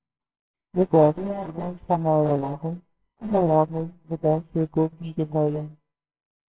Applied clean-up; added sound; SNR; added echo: neural separator model SepFormer WHAMR!.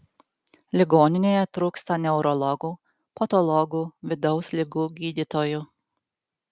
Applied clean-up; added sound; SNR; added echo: none; none; none; none.